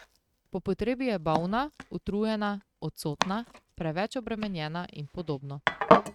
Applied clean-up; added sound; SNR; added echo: neural mask model RNNoise.